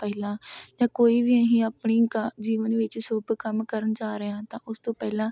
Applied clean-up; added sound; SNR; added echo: none; none; none; none.